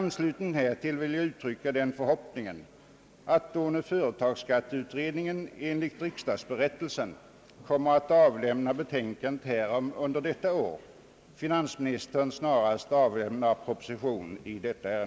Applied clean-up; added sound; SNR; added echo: none; none; none; none.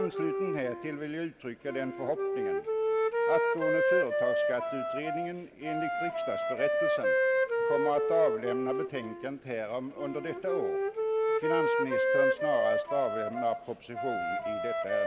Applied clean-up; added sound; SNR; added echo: none; Wind instrument, woodwind instrument; -4 dB; none.